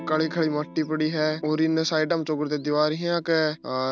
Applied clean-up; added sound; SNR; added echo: none; Electric guitar / Strum; 19 dB; none.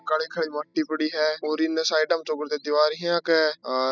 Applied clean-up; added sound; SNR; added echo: classical method spectral subtraction.